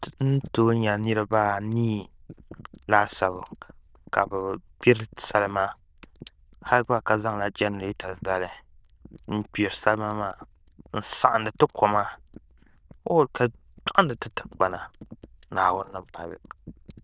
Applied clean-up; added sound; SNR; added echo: neural diffusion model UNIVERSE++.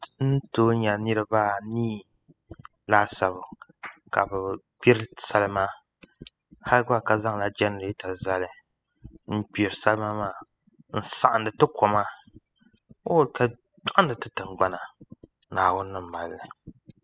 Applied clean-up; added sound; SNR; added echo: classical method spectral subtraction.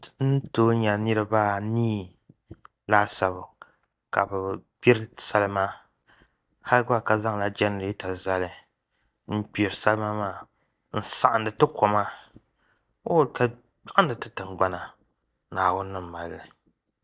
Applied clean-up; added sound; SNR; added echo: neural mask model DeepFilterNet 3.